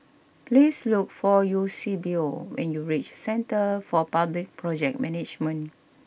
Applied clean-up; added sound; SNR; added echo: none; none; none; none.